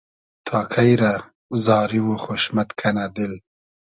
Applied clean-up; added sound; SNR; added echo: none; none; none; none.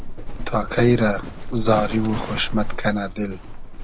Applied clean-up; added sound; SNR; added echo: none; Livestock, farm animals, working animals; 4 dB; none.